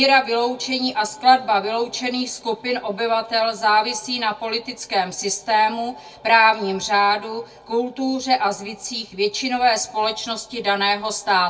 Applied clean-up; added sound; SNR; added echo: none; none; none; reverberation time 0.1 s.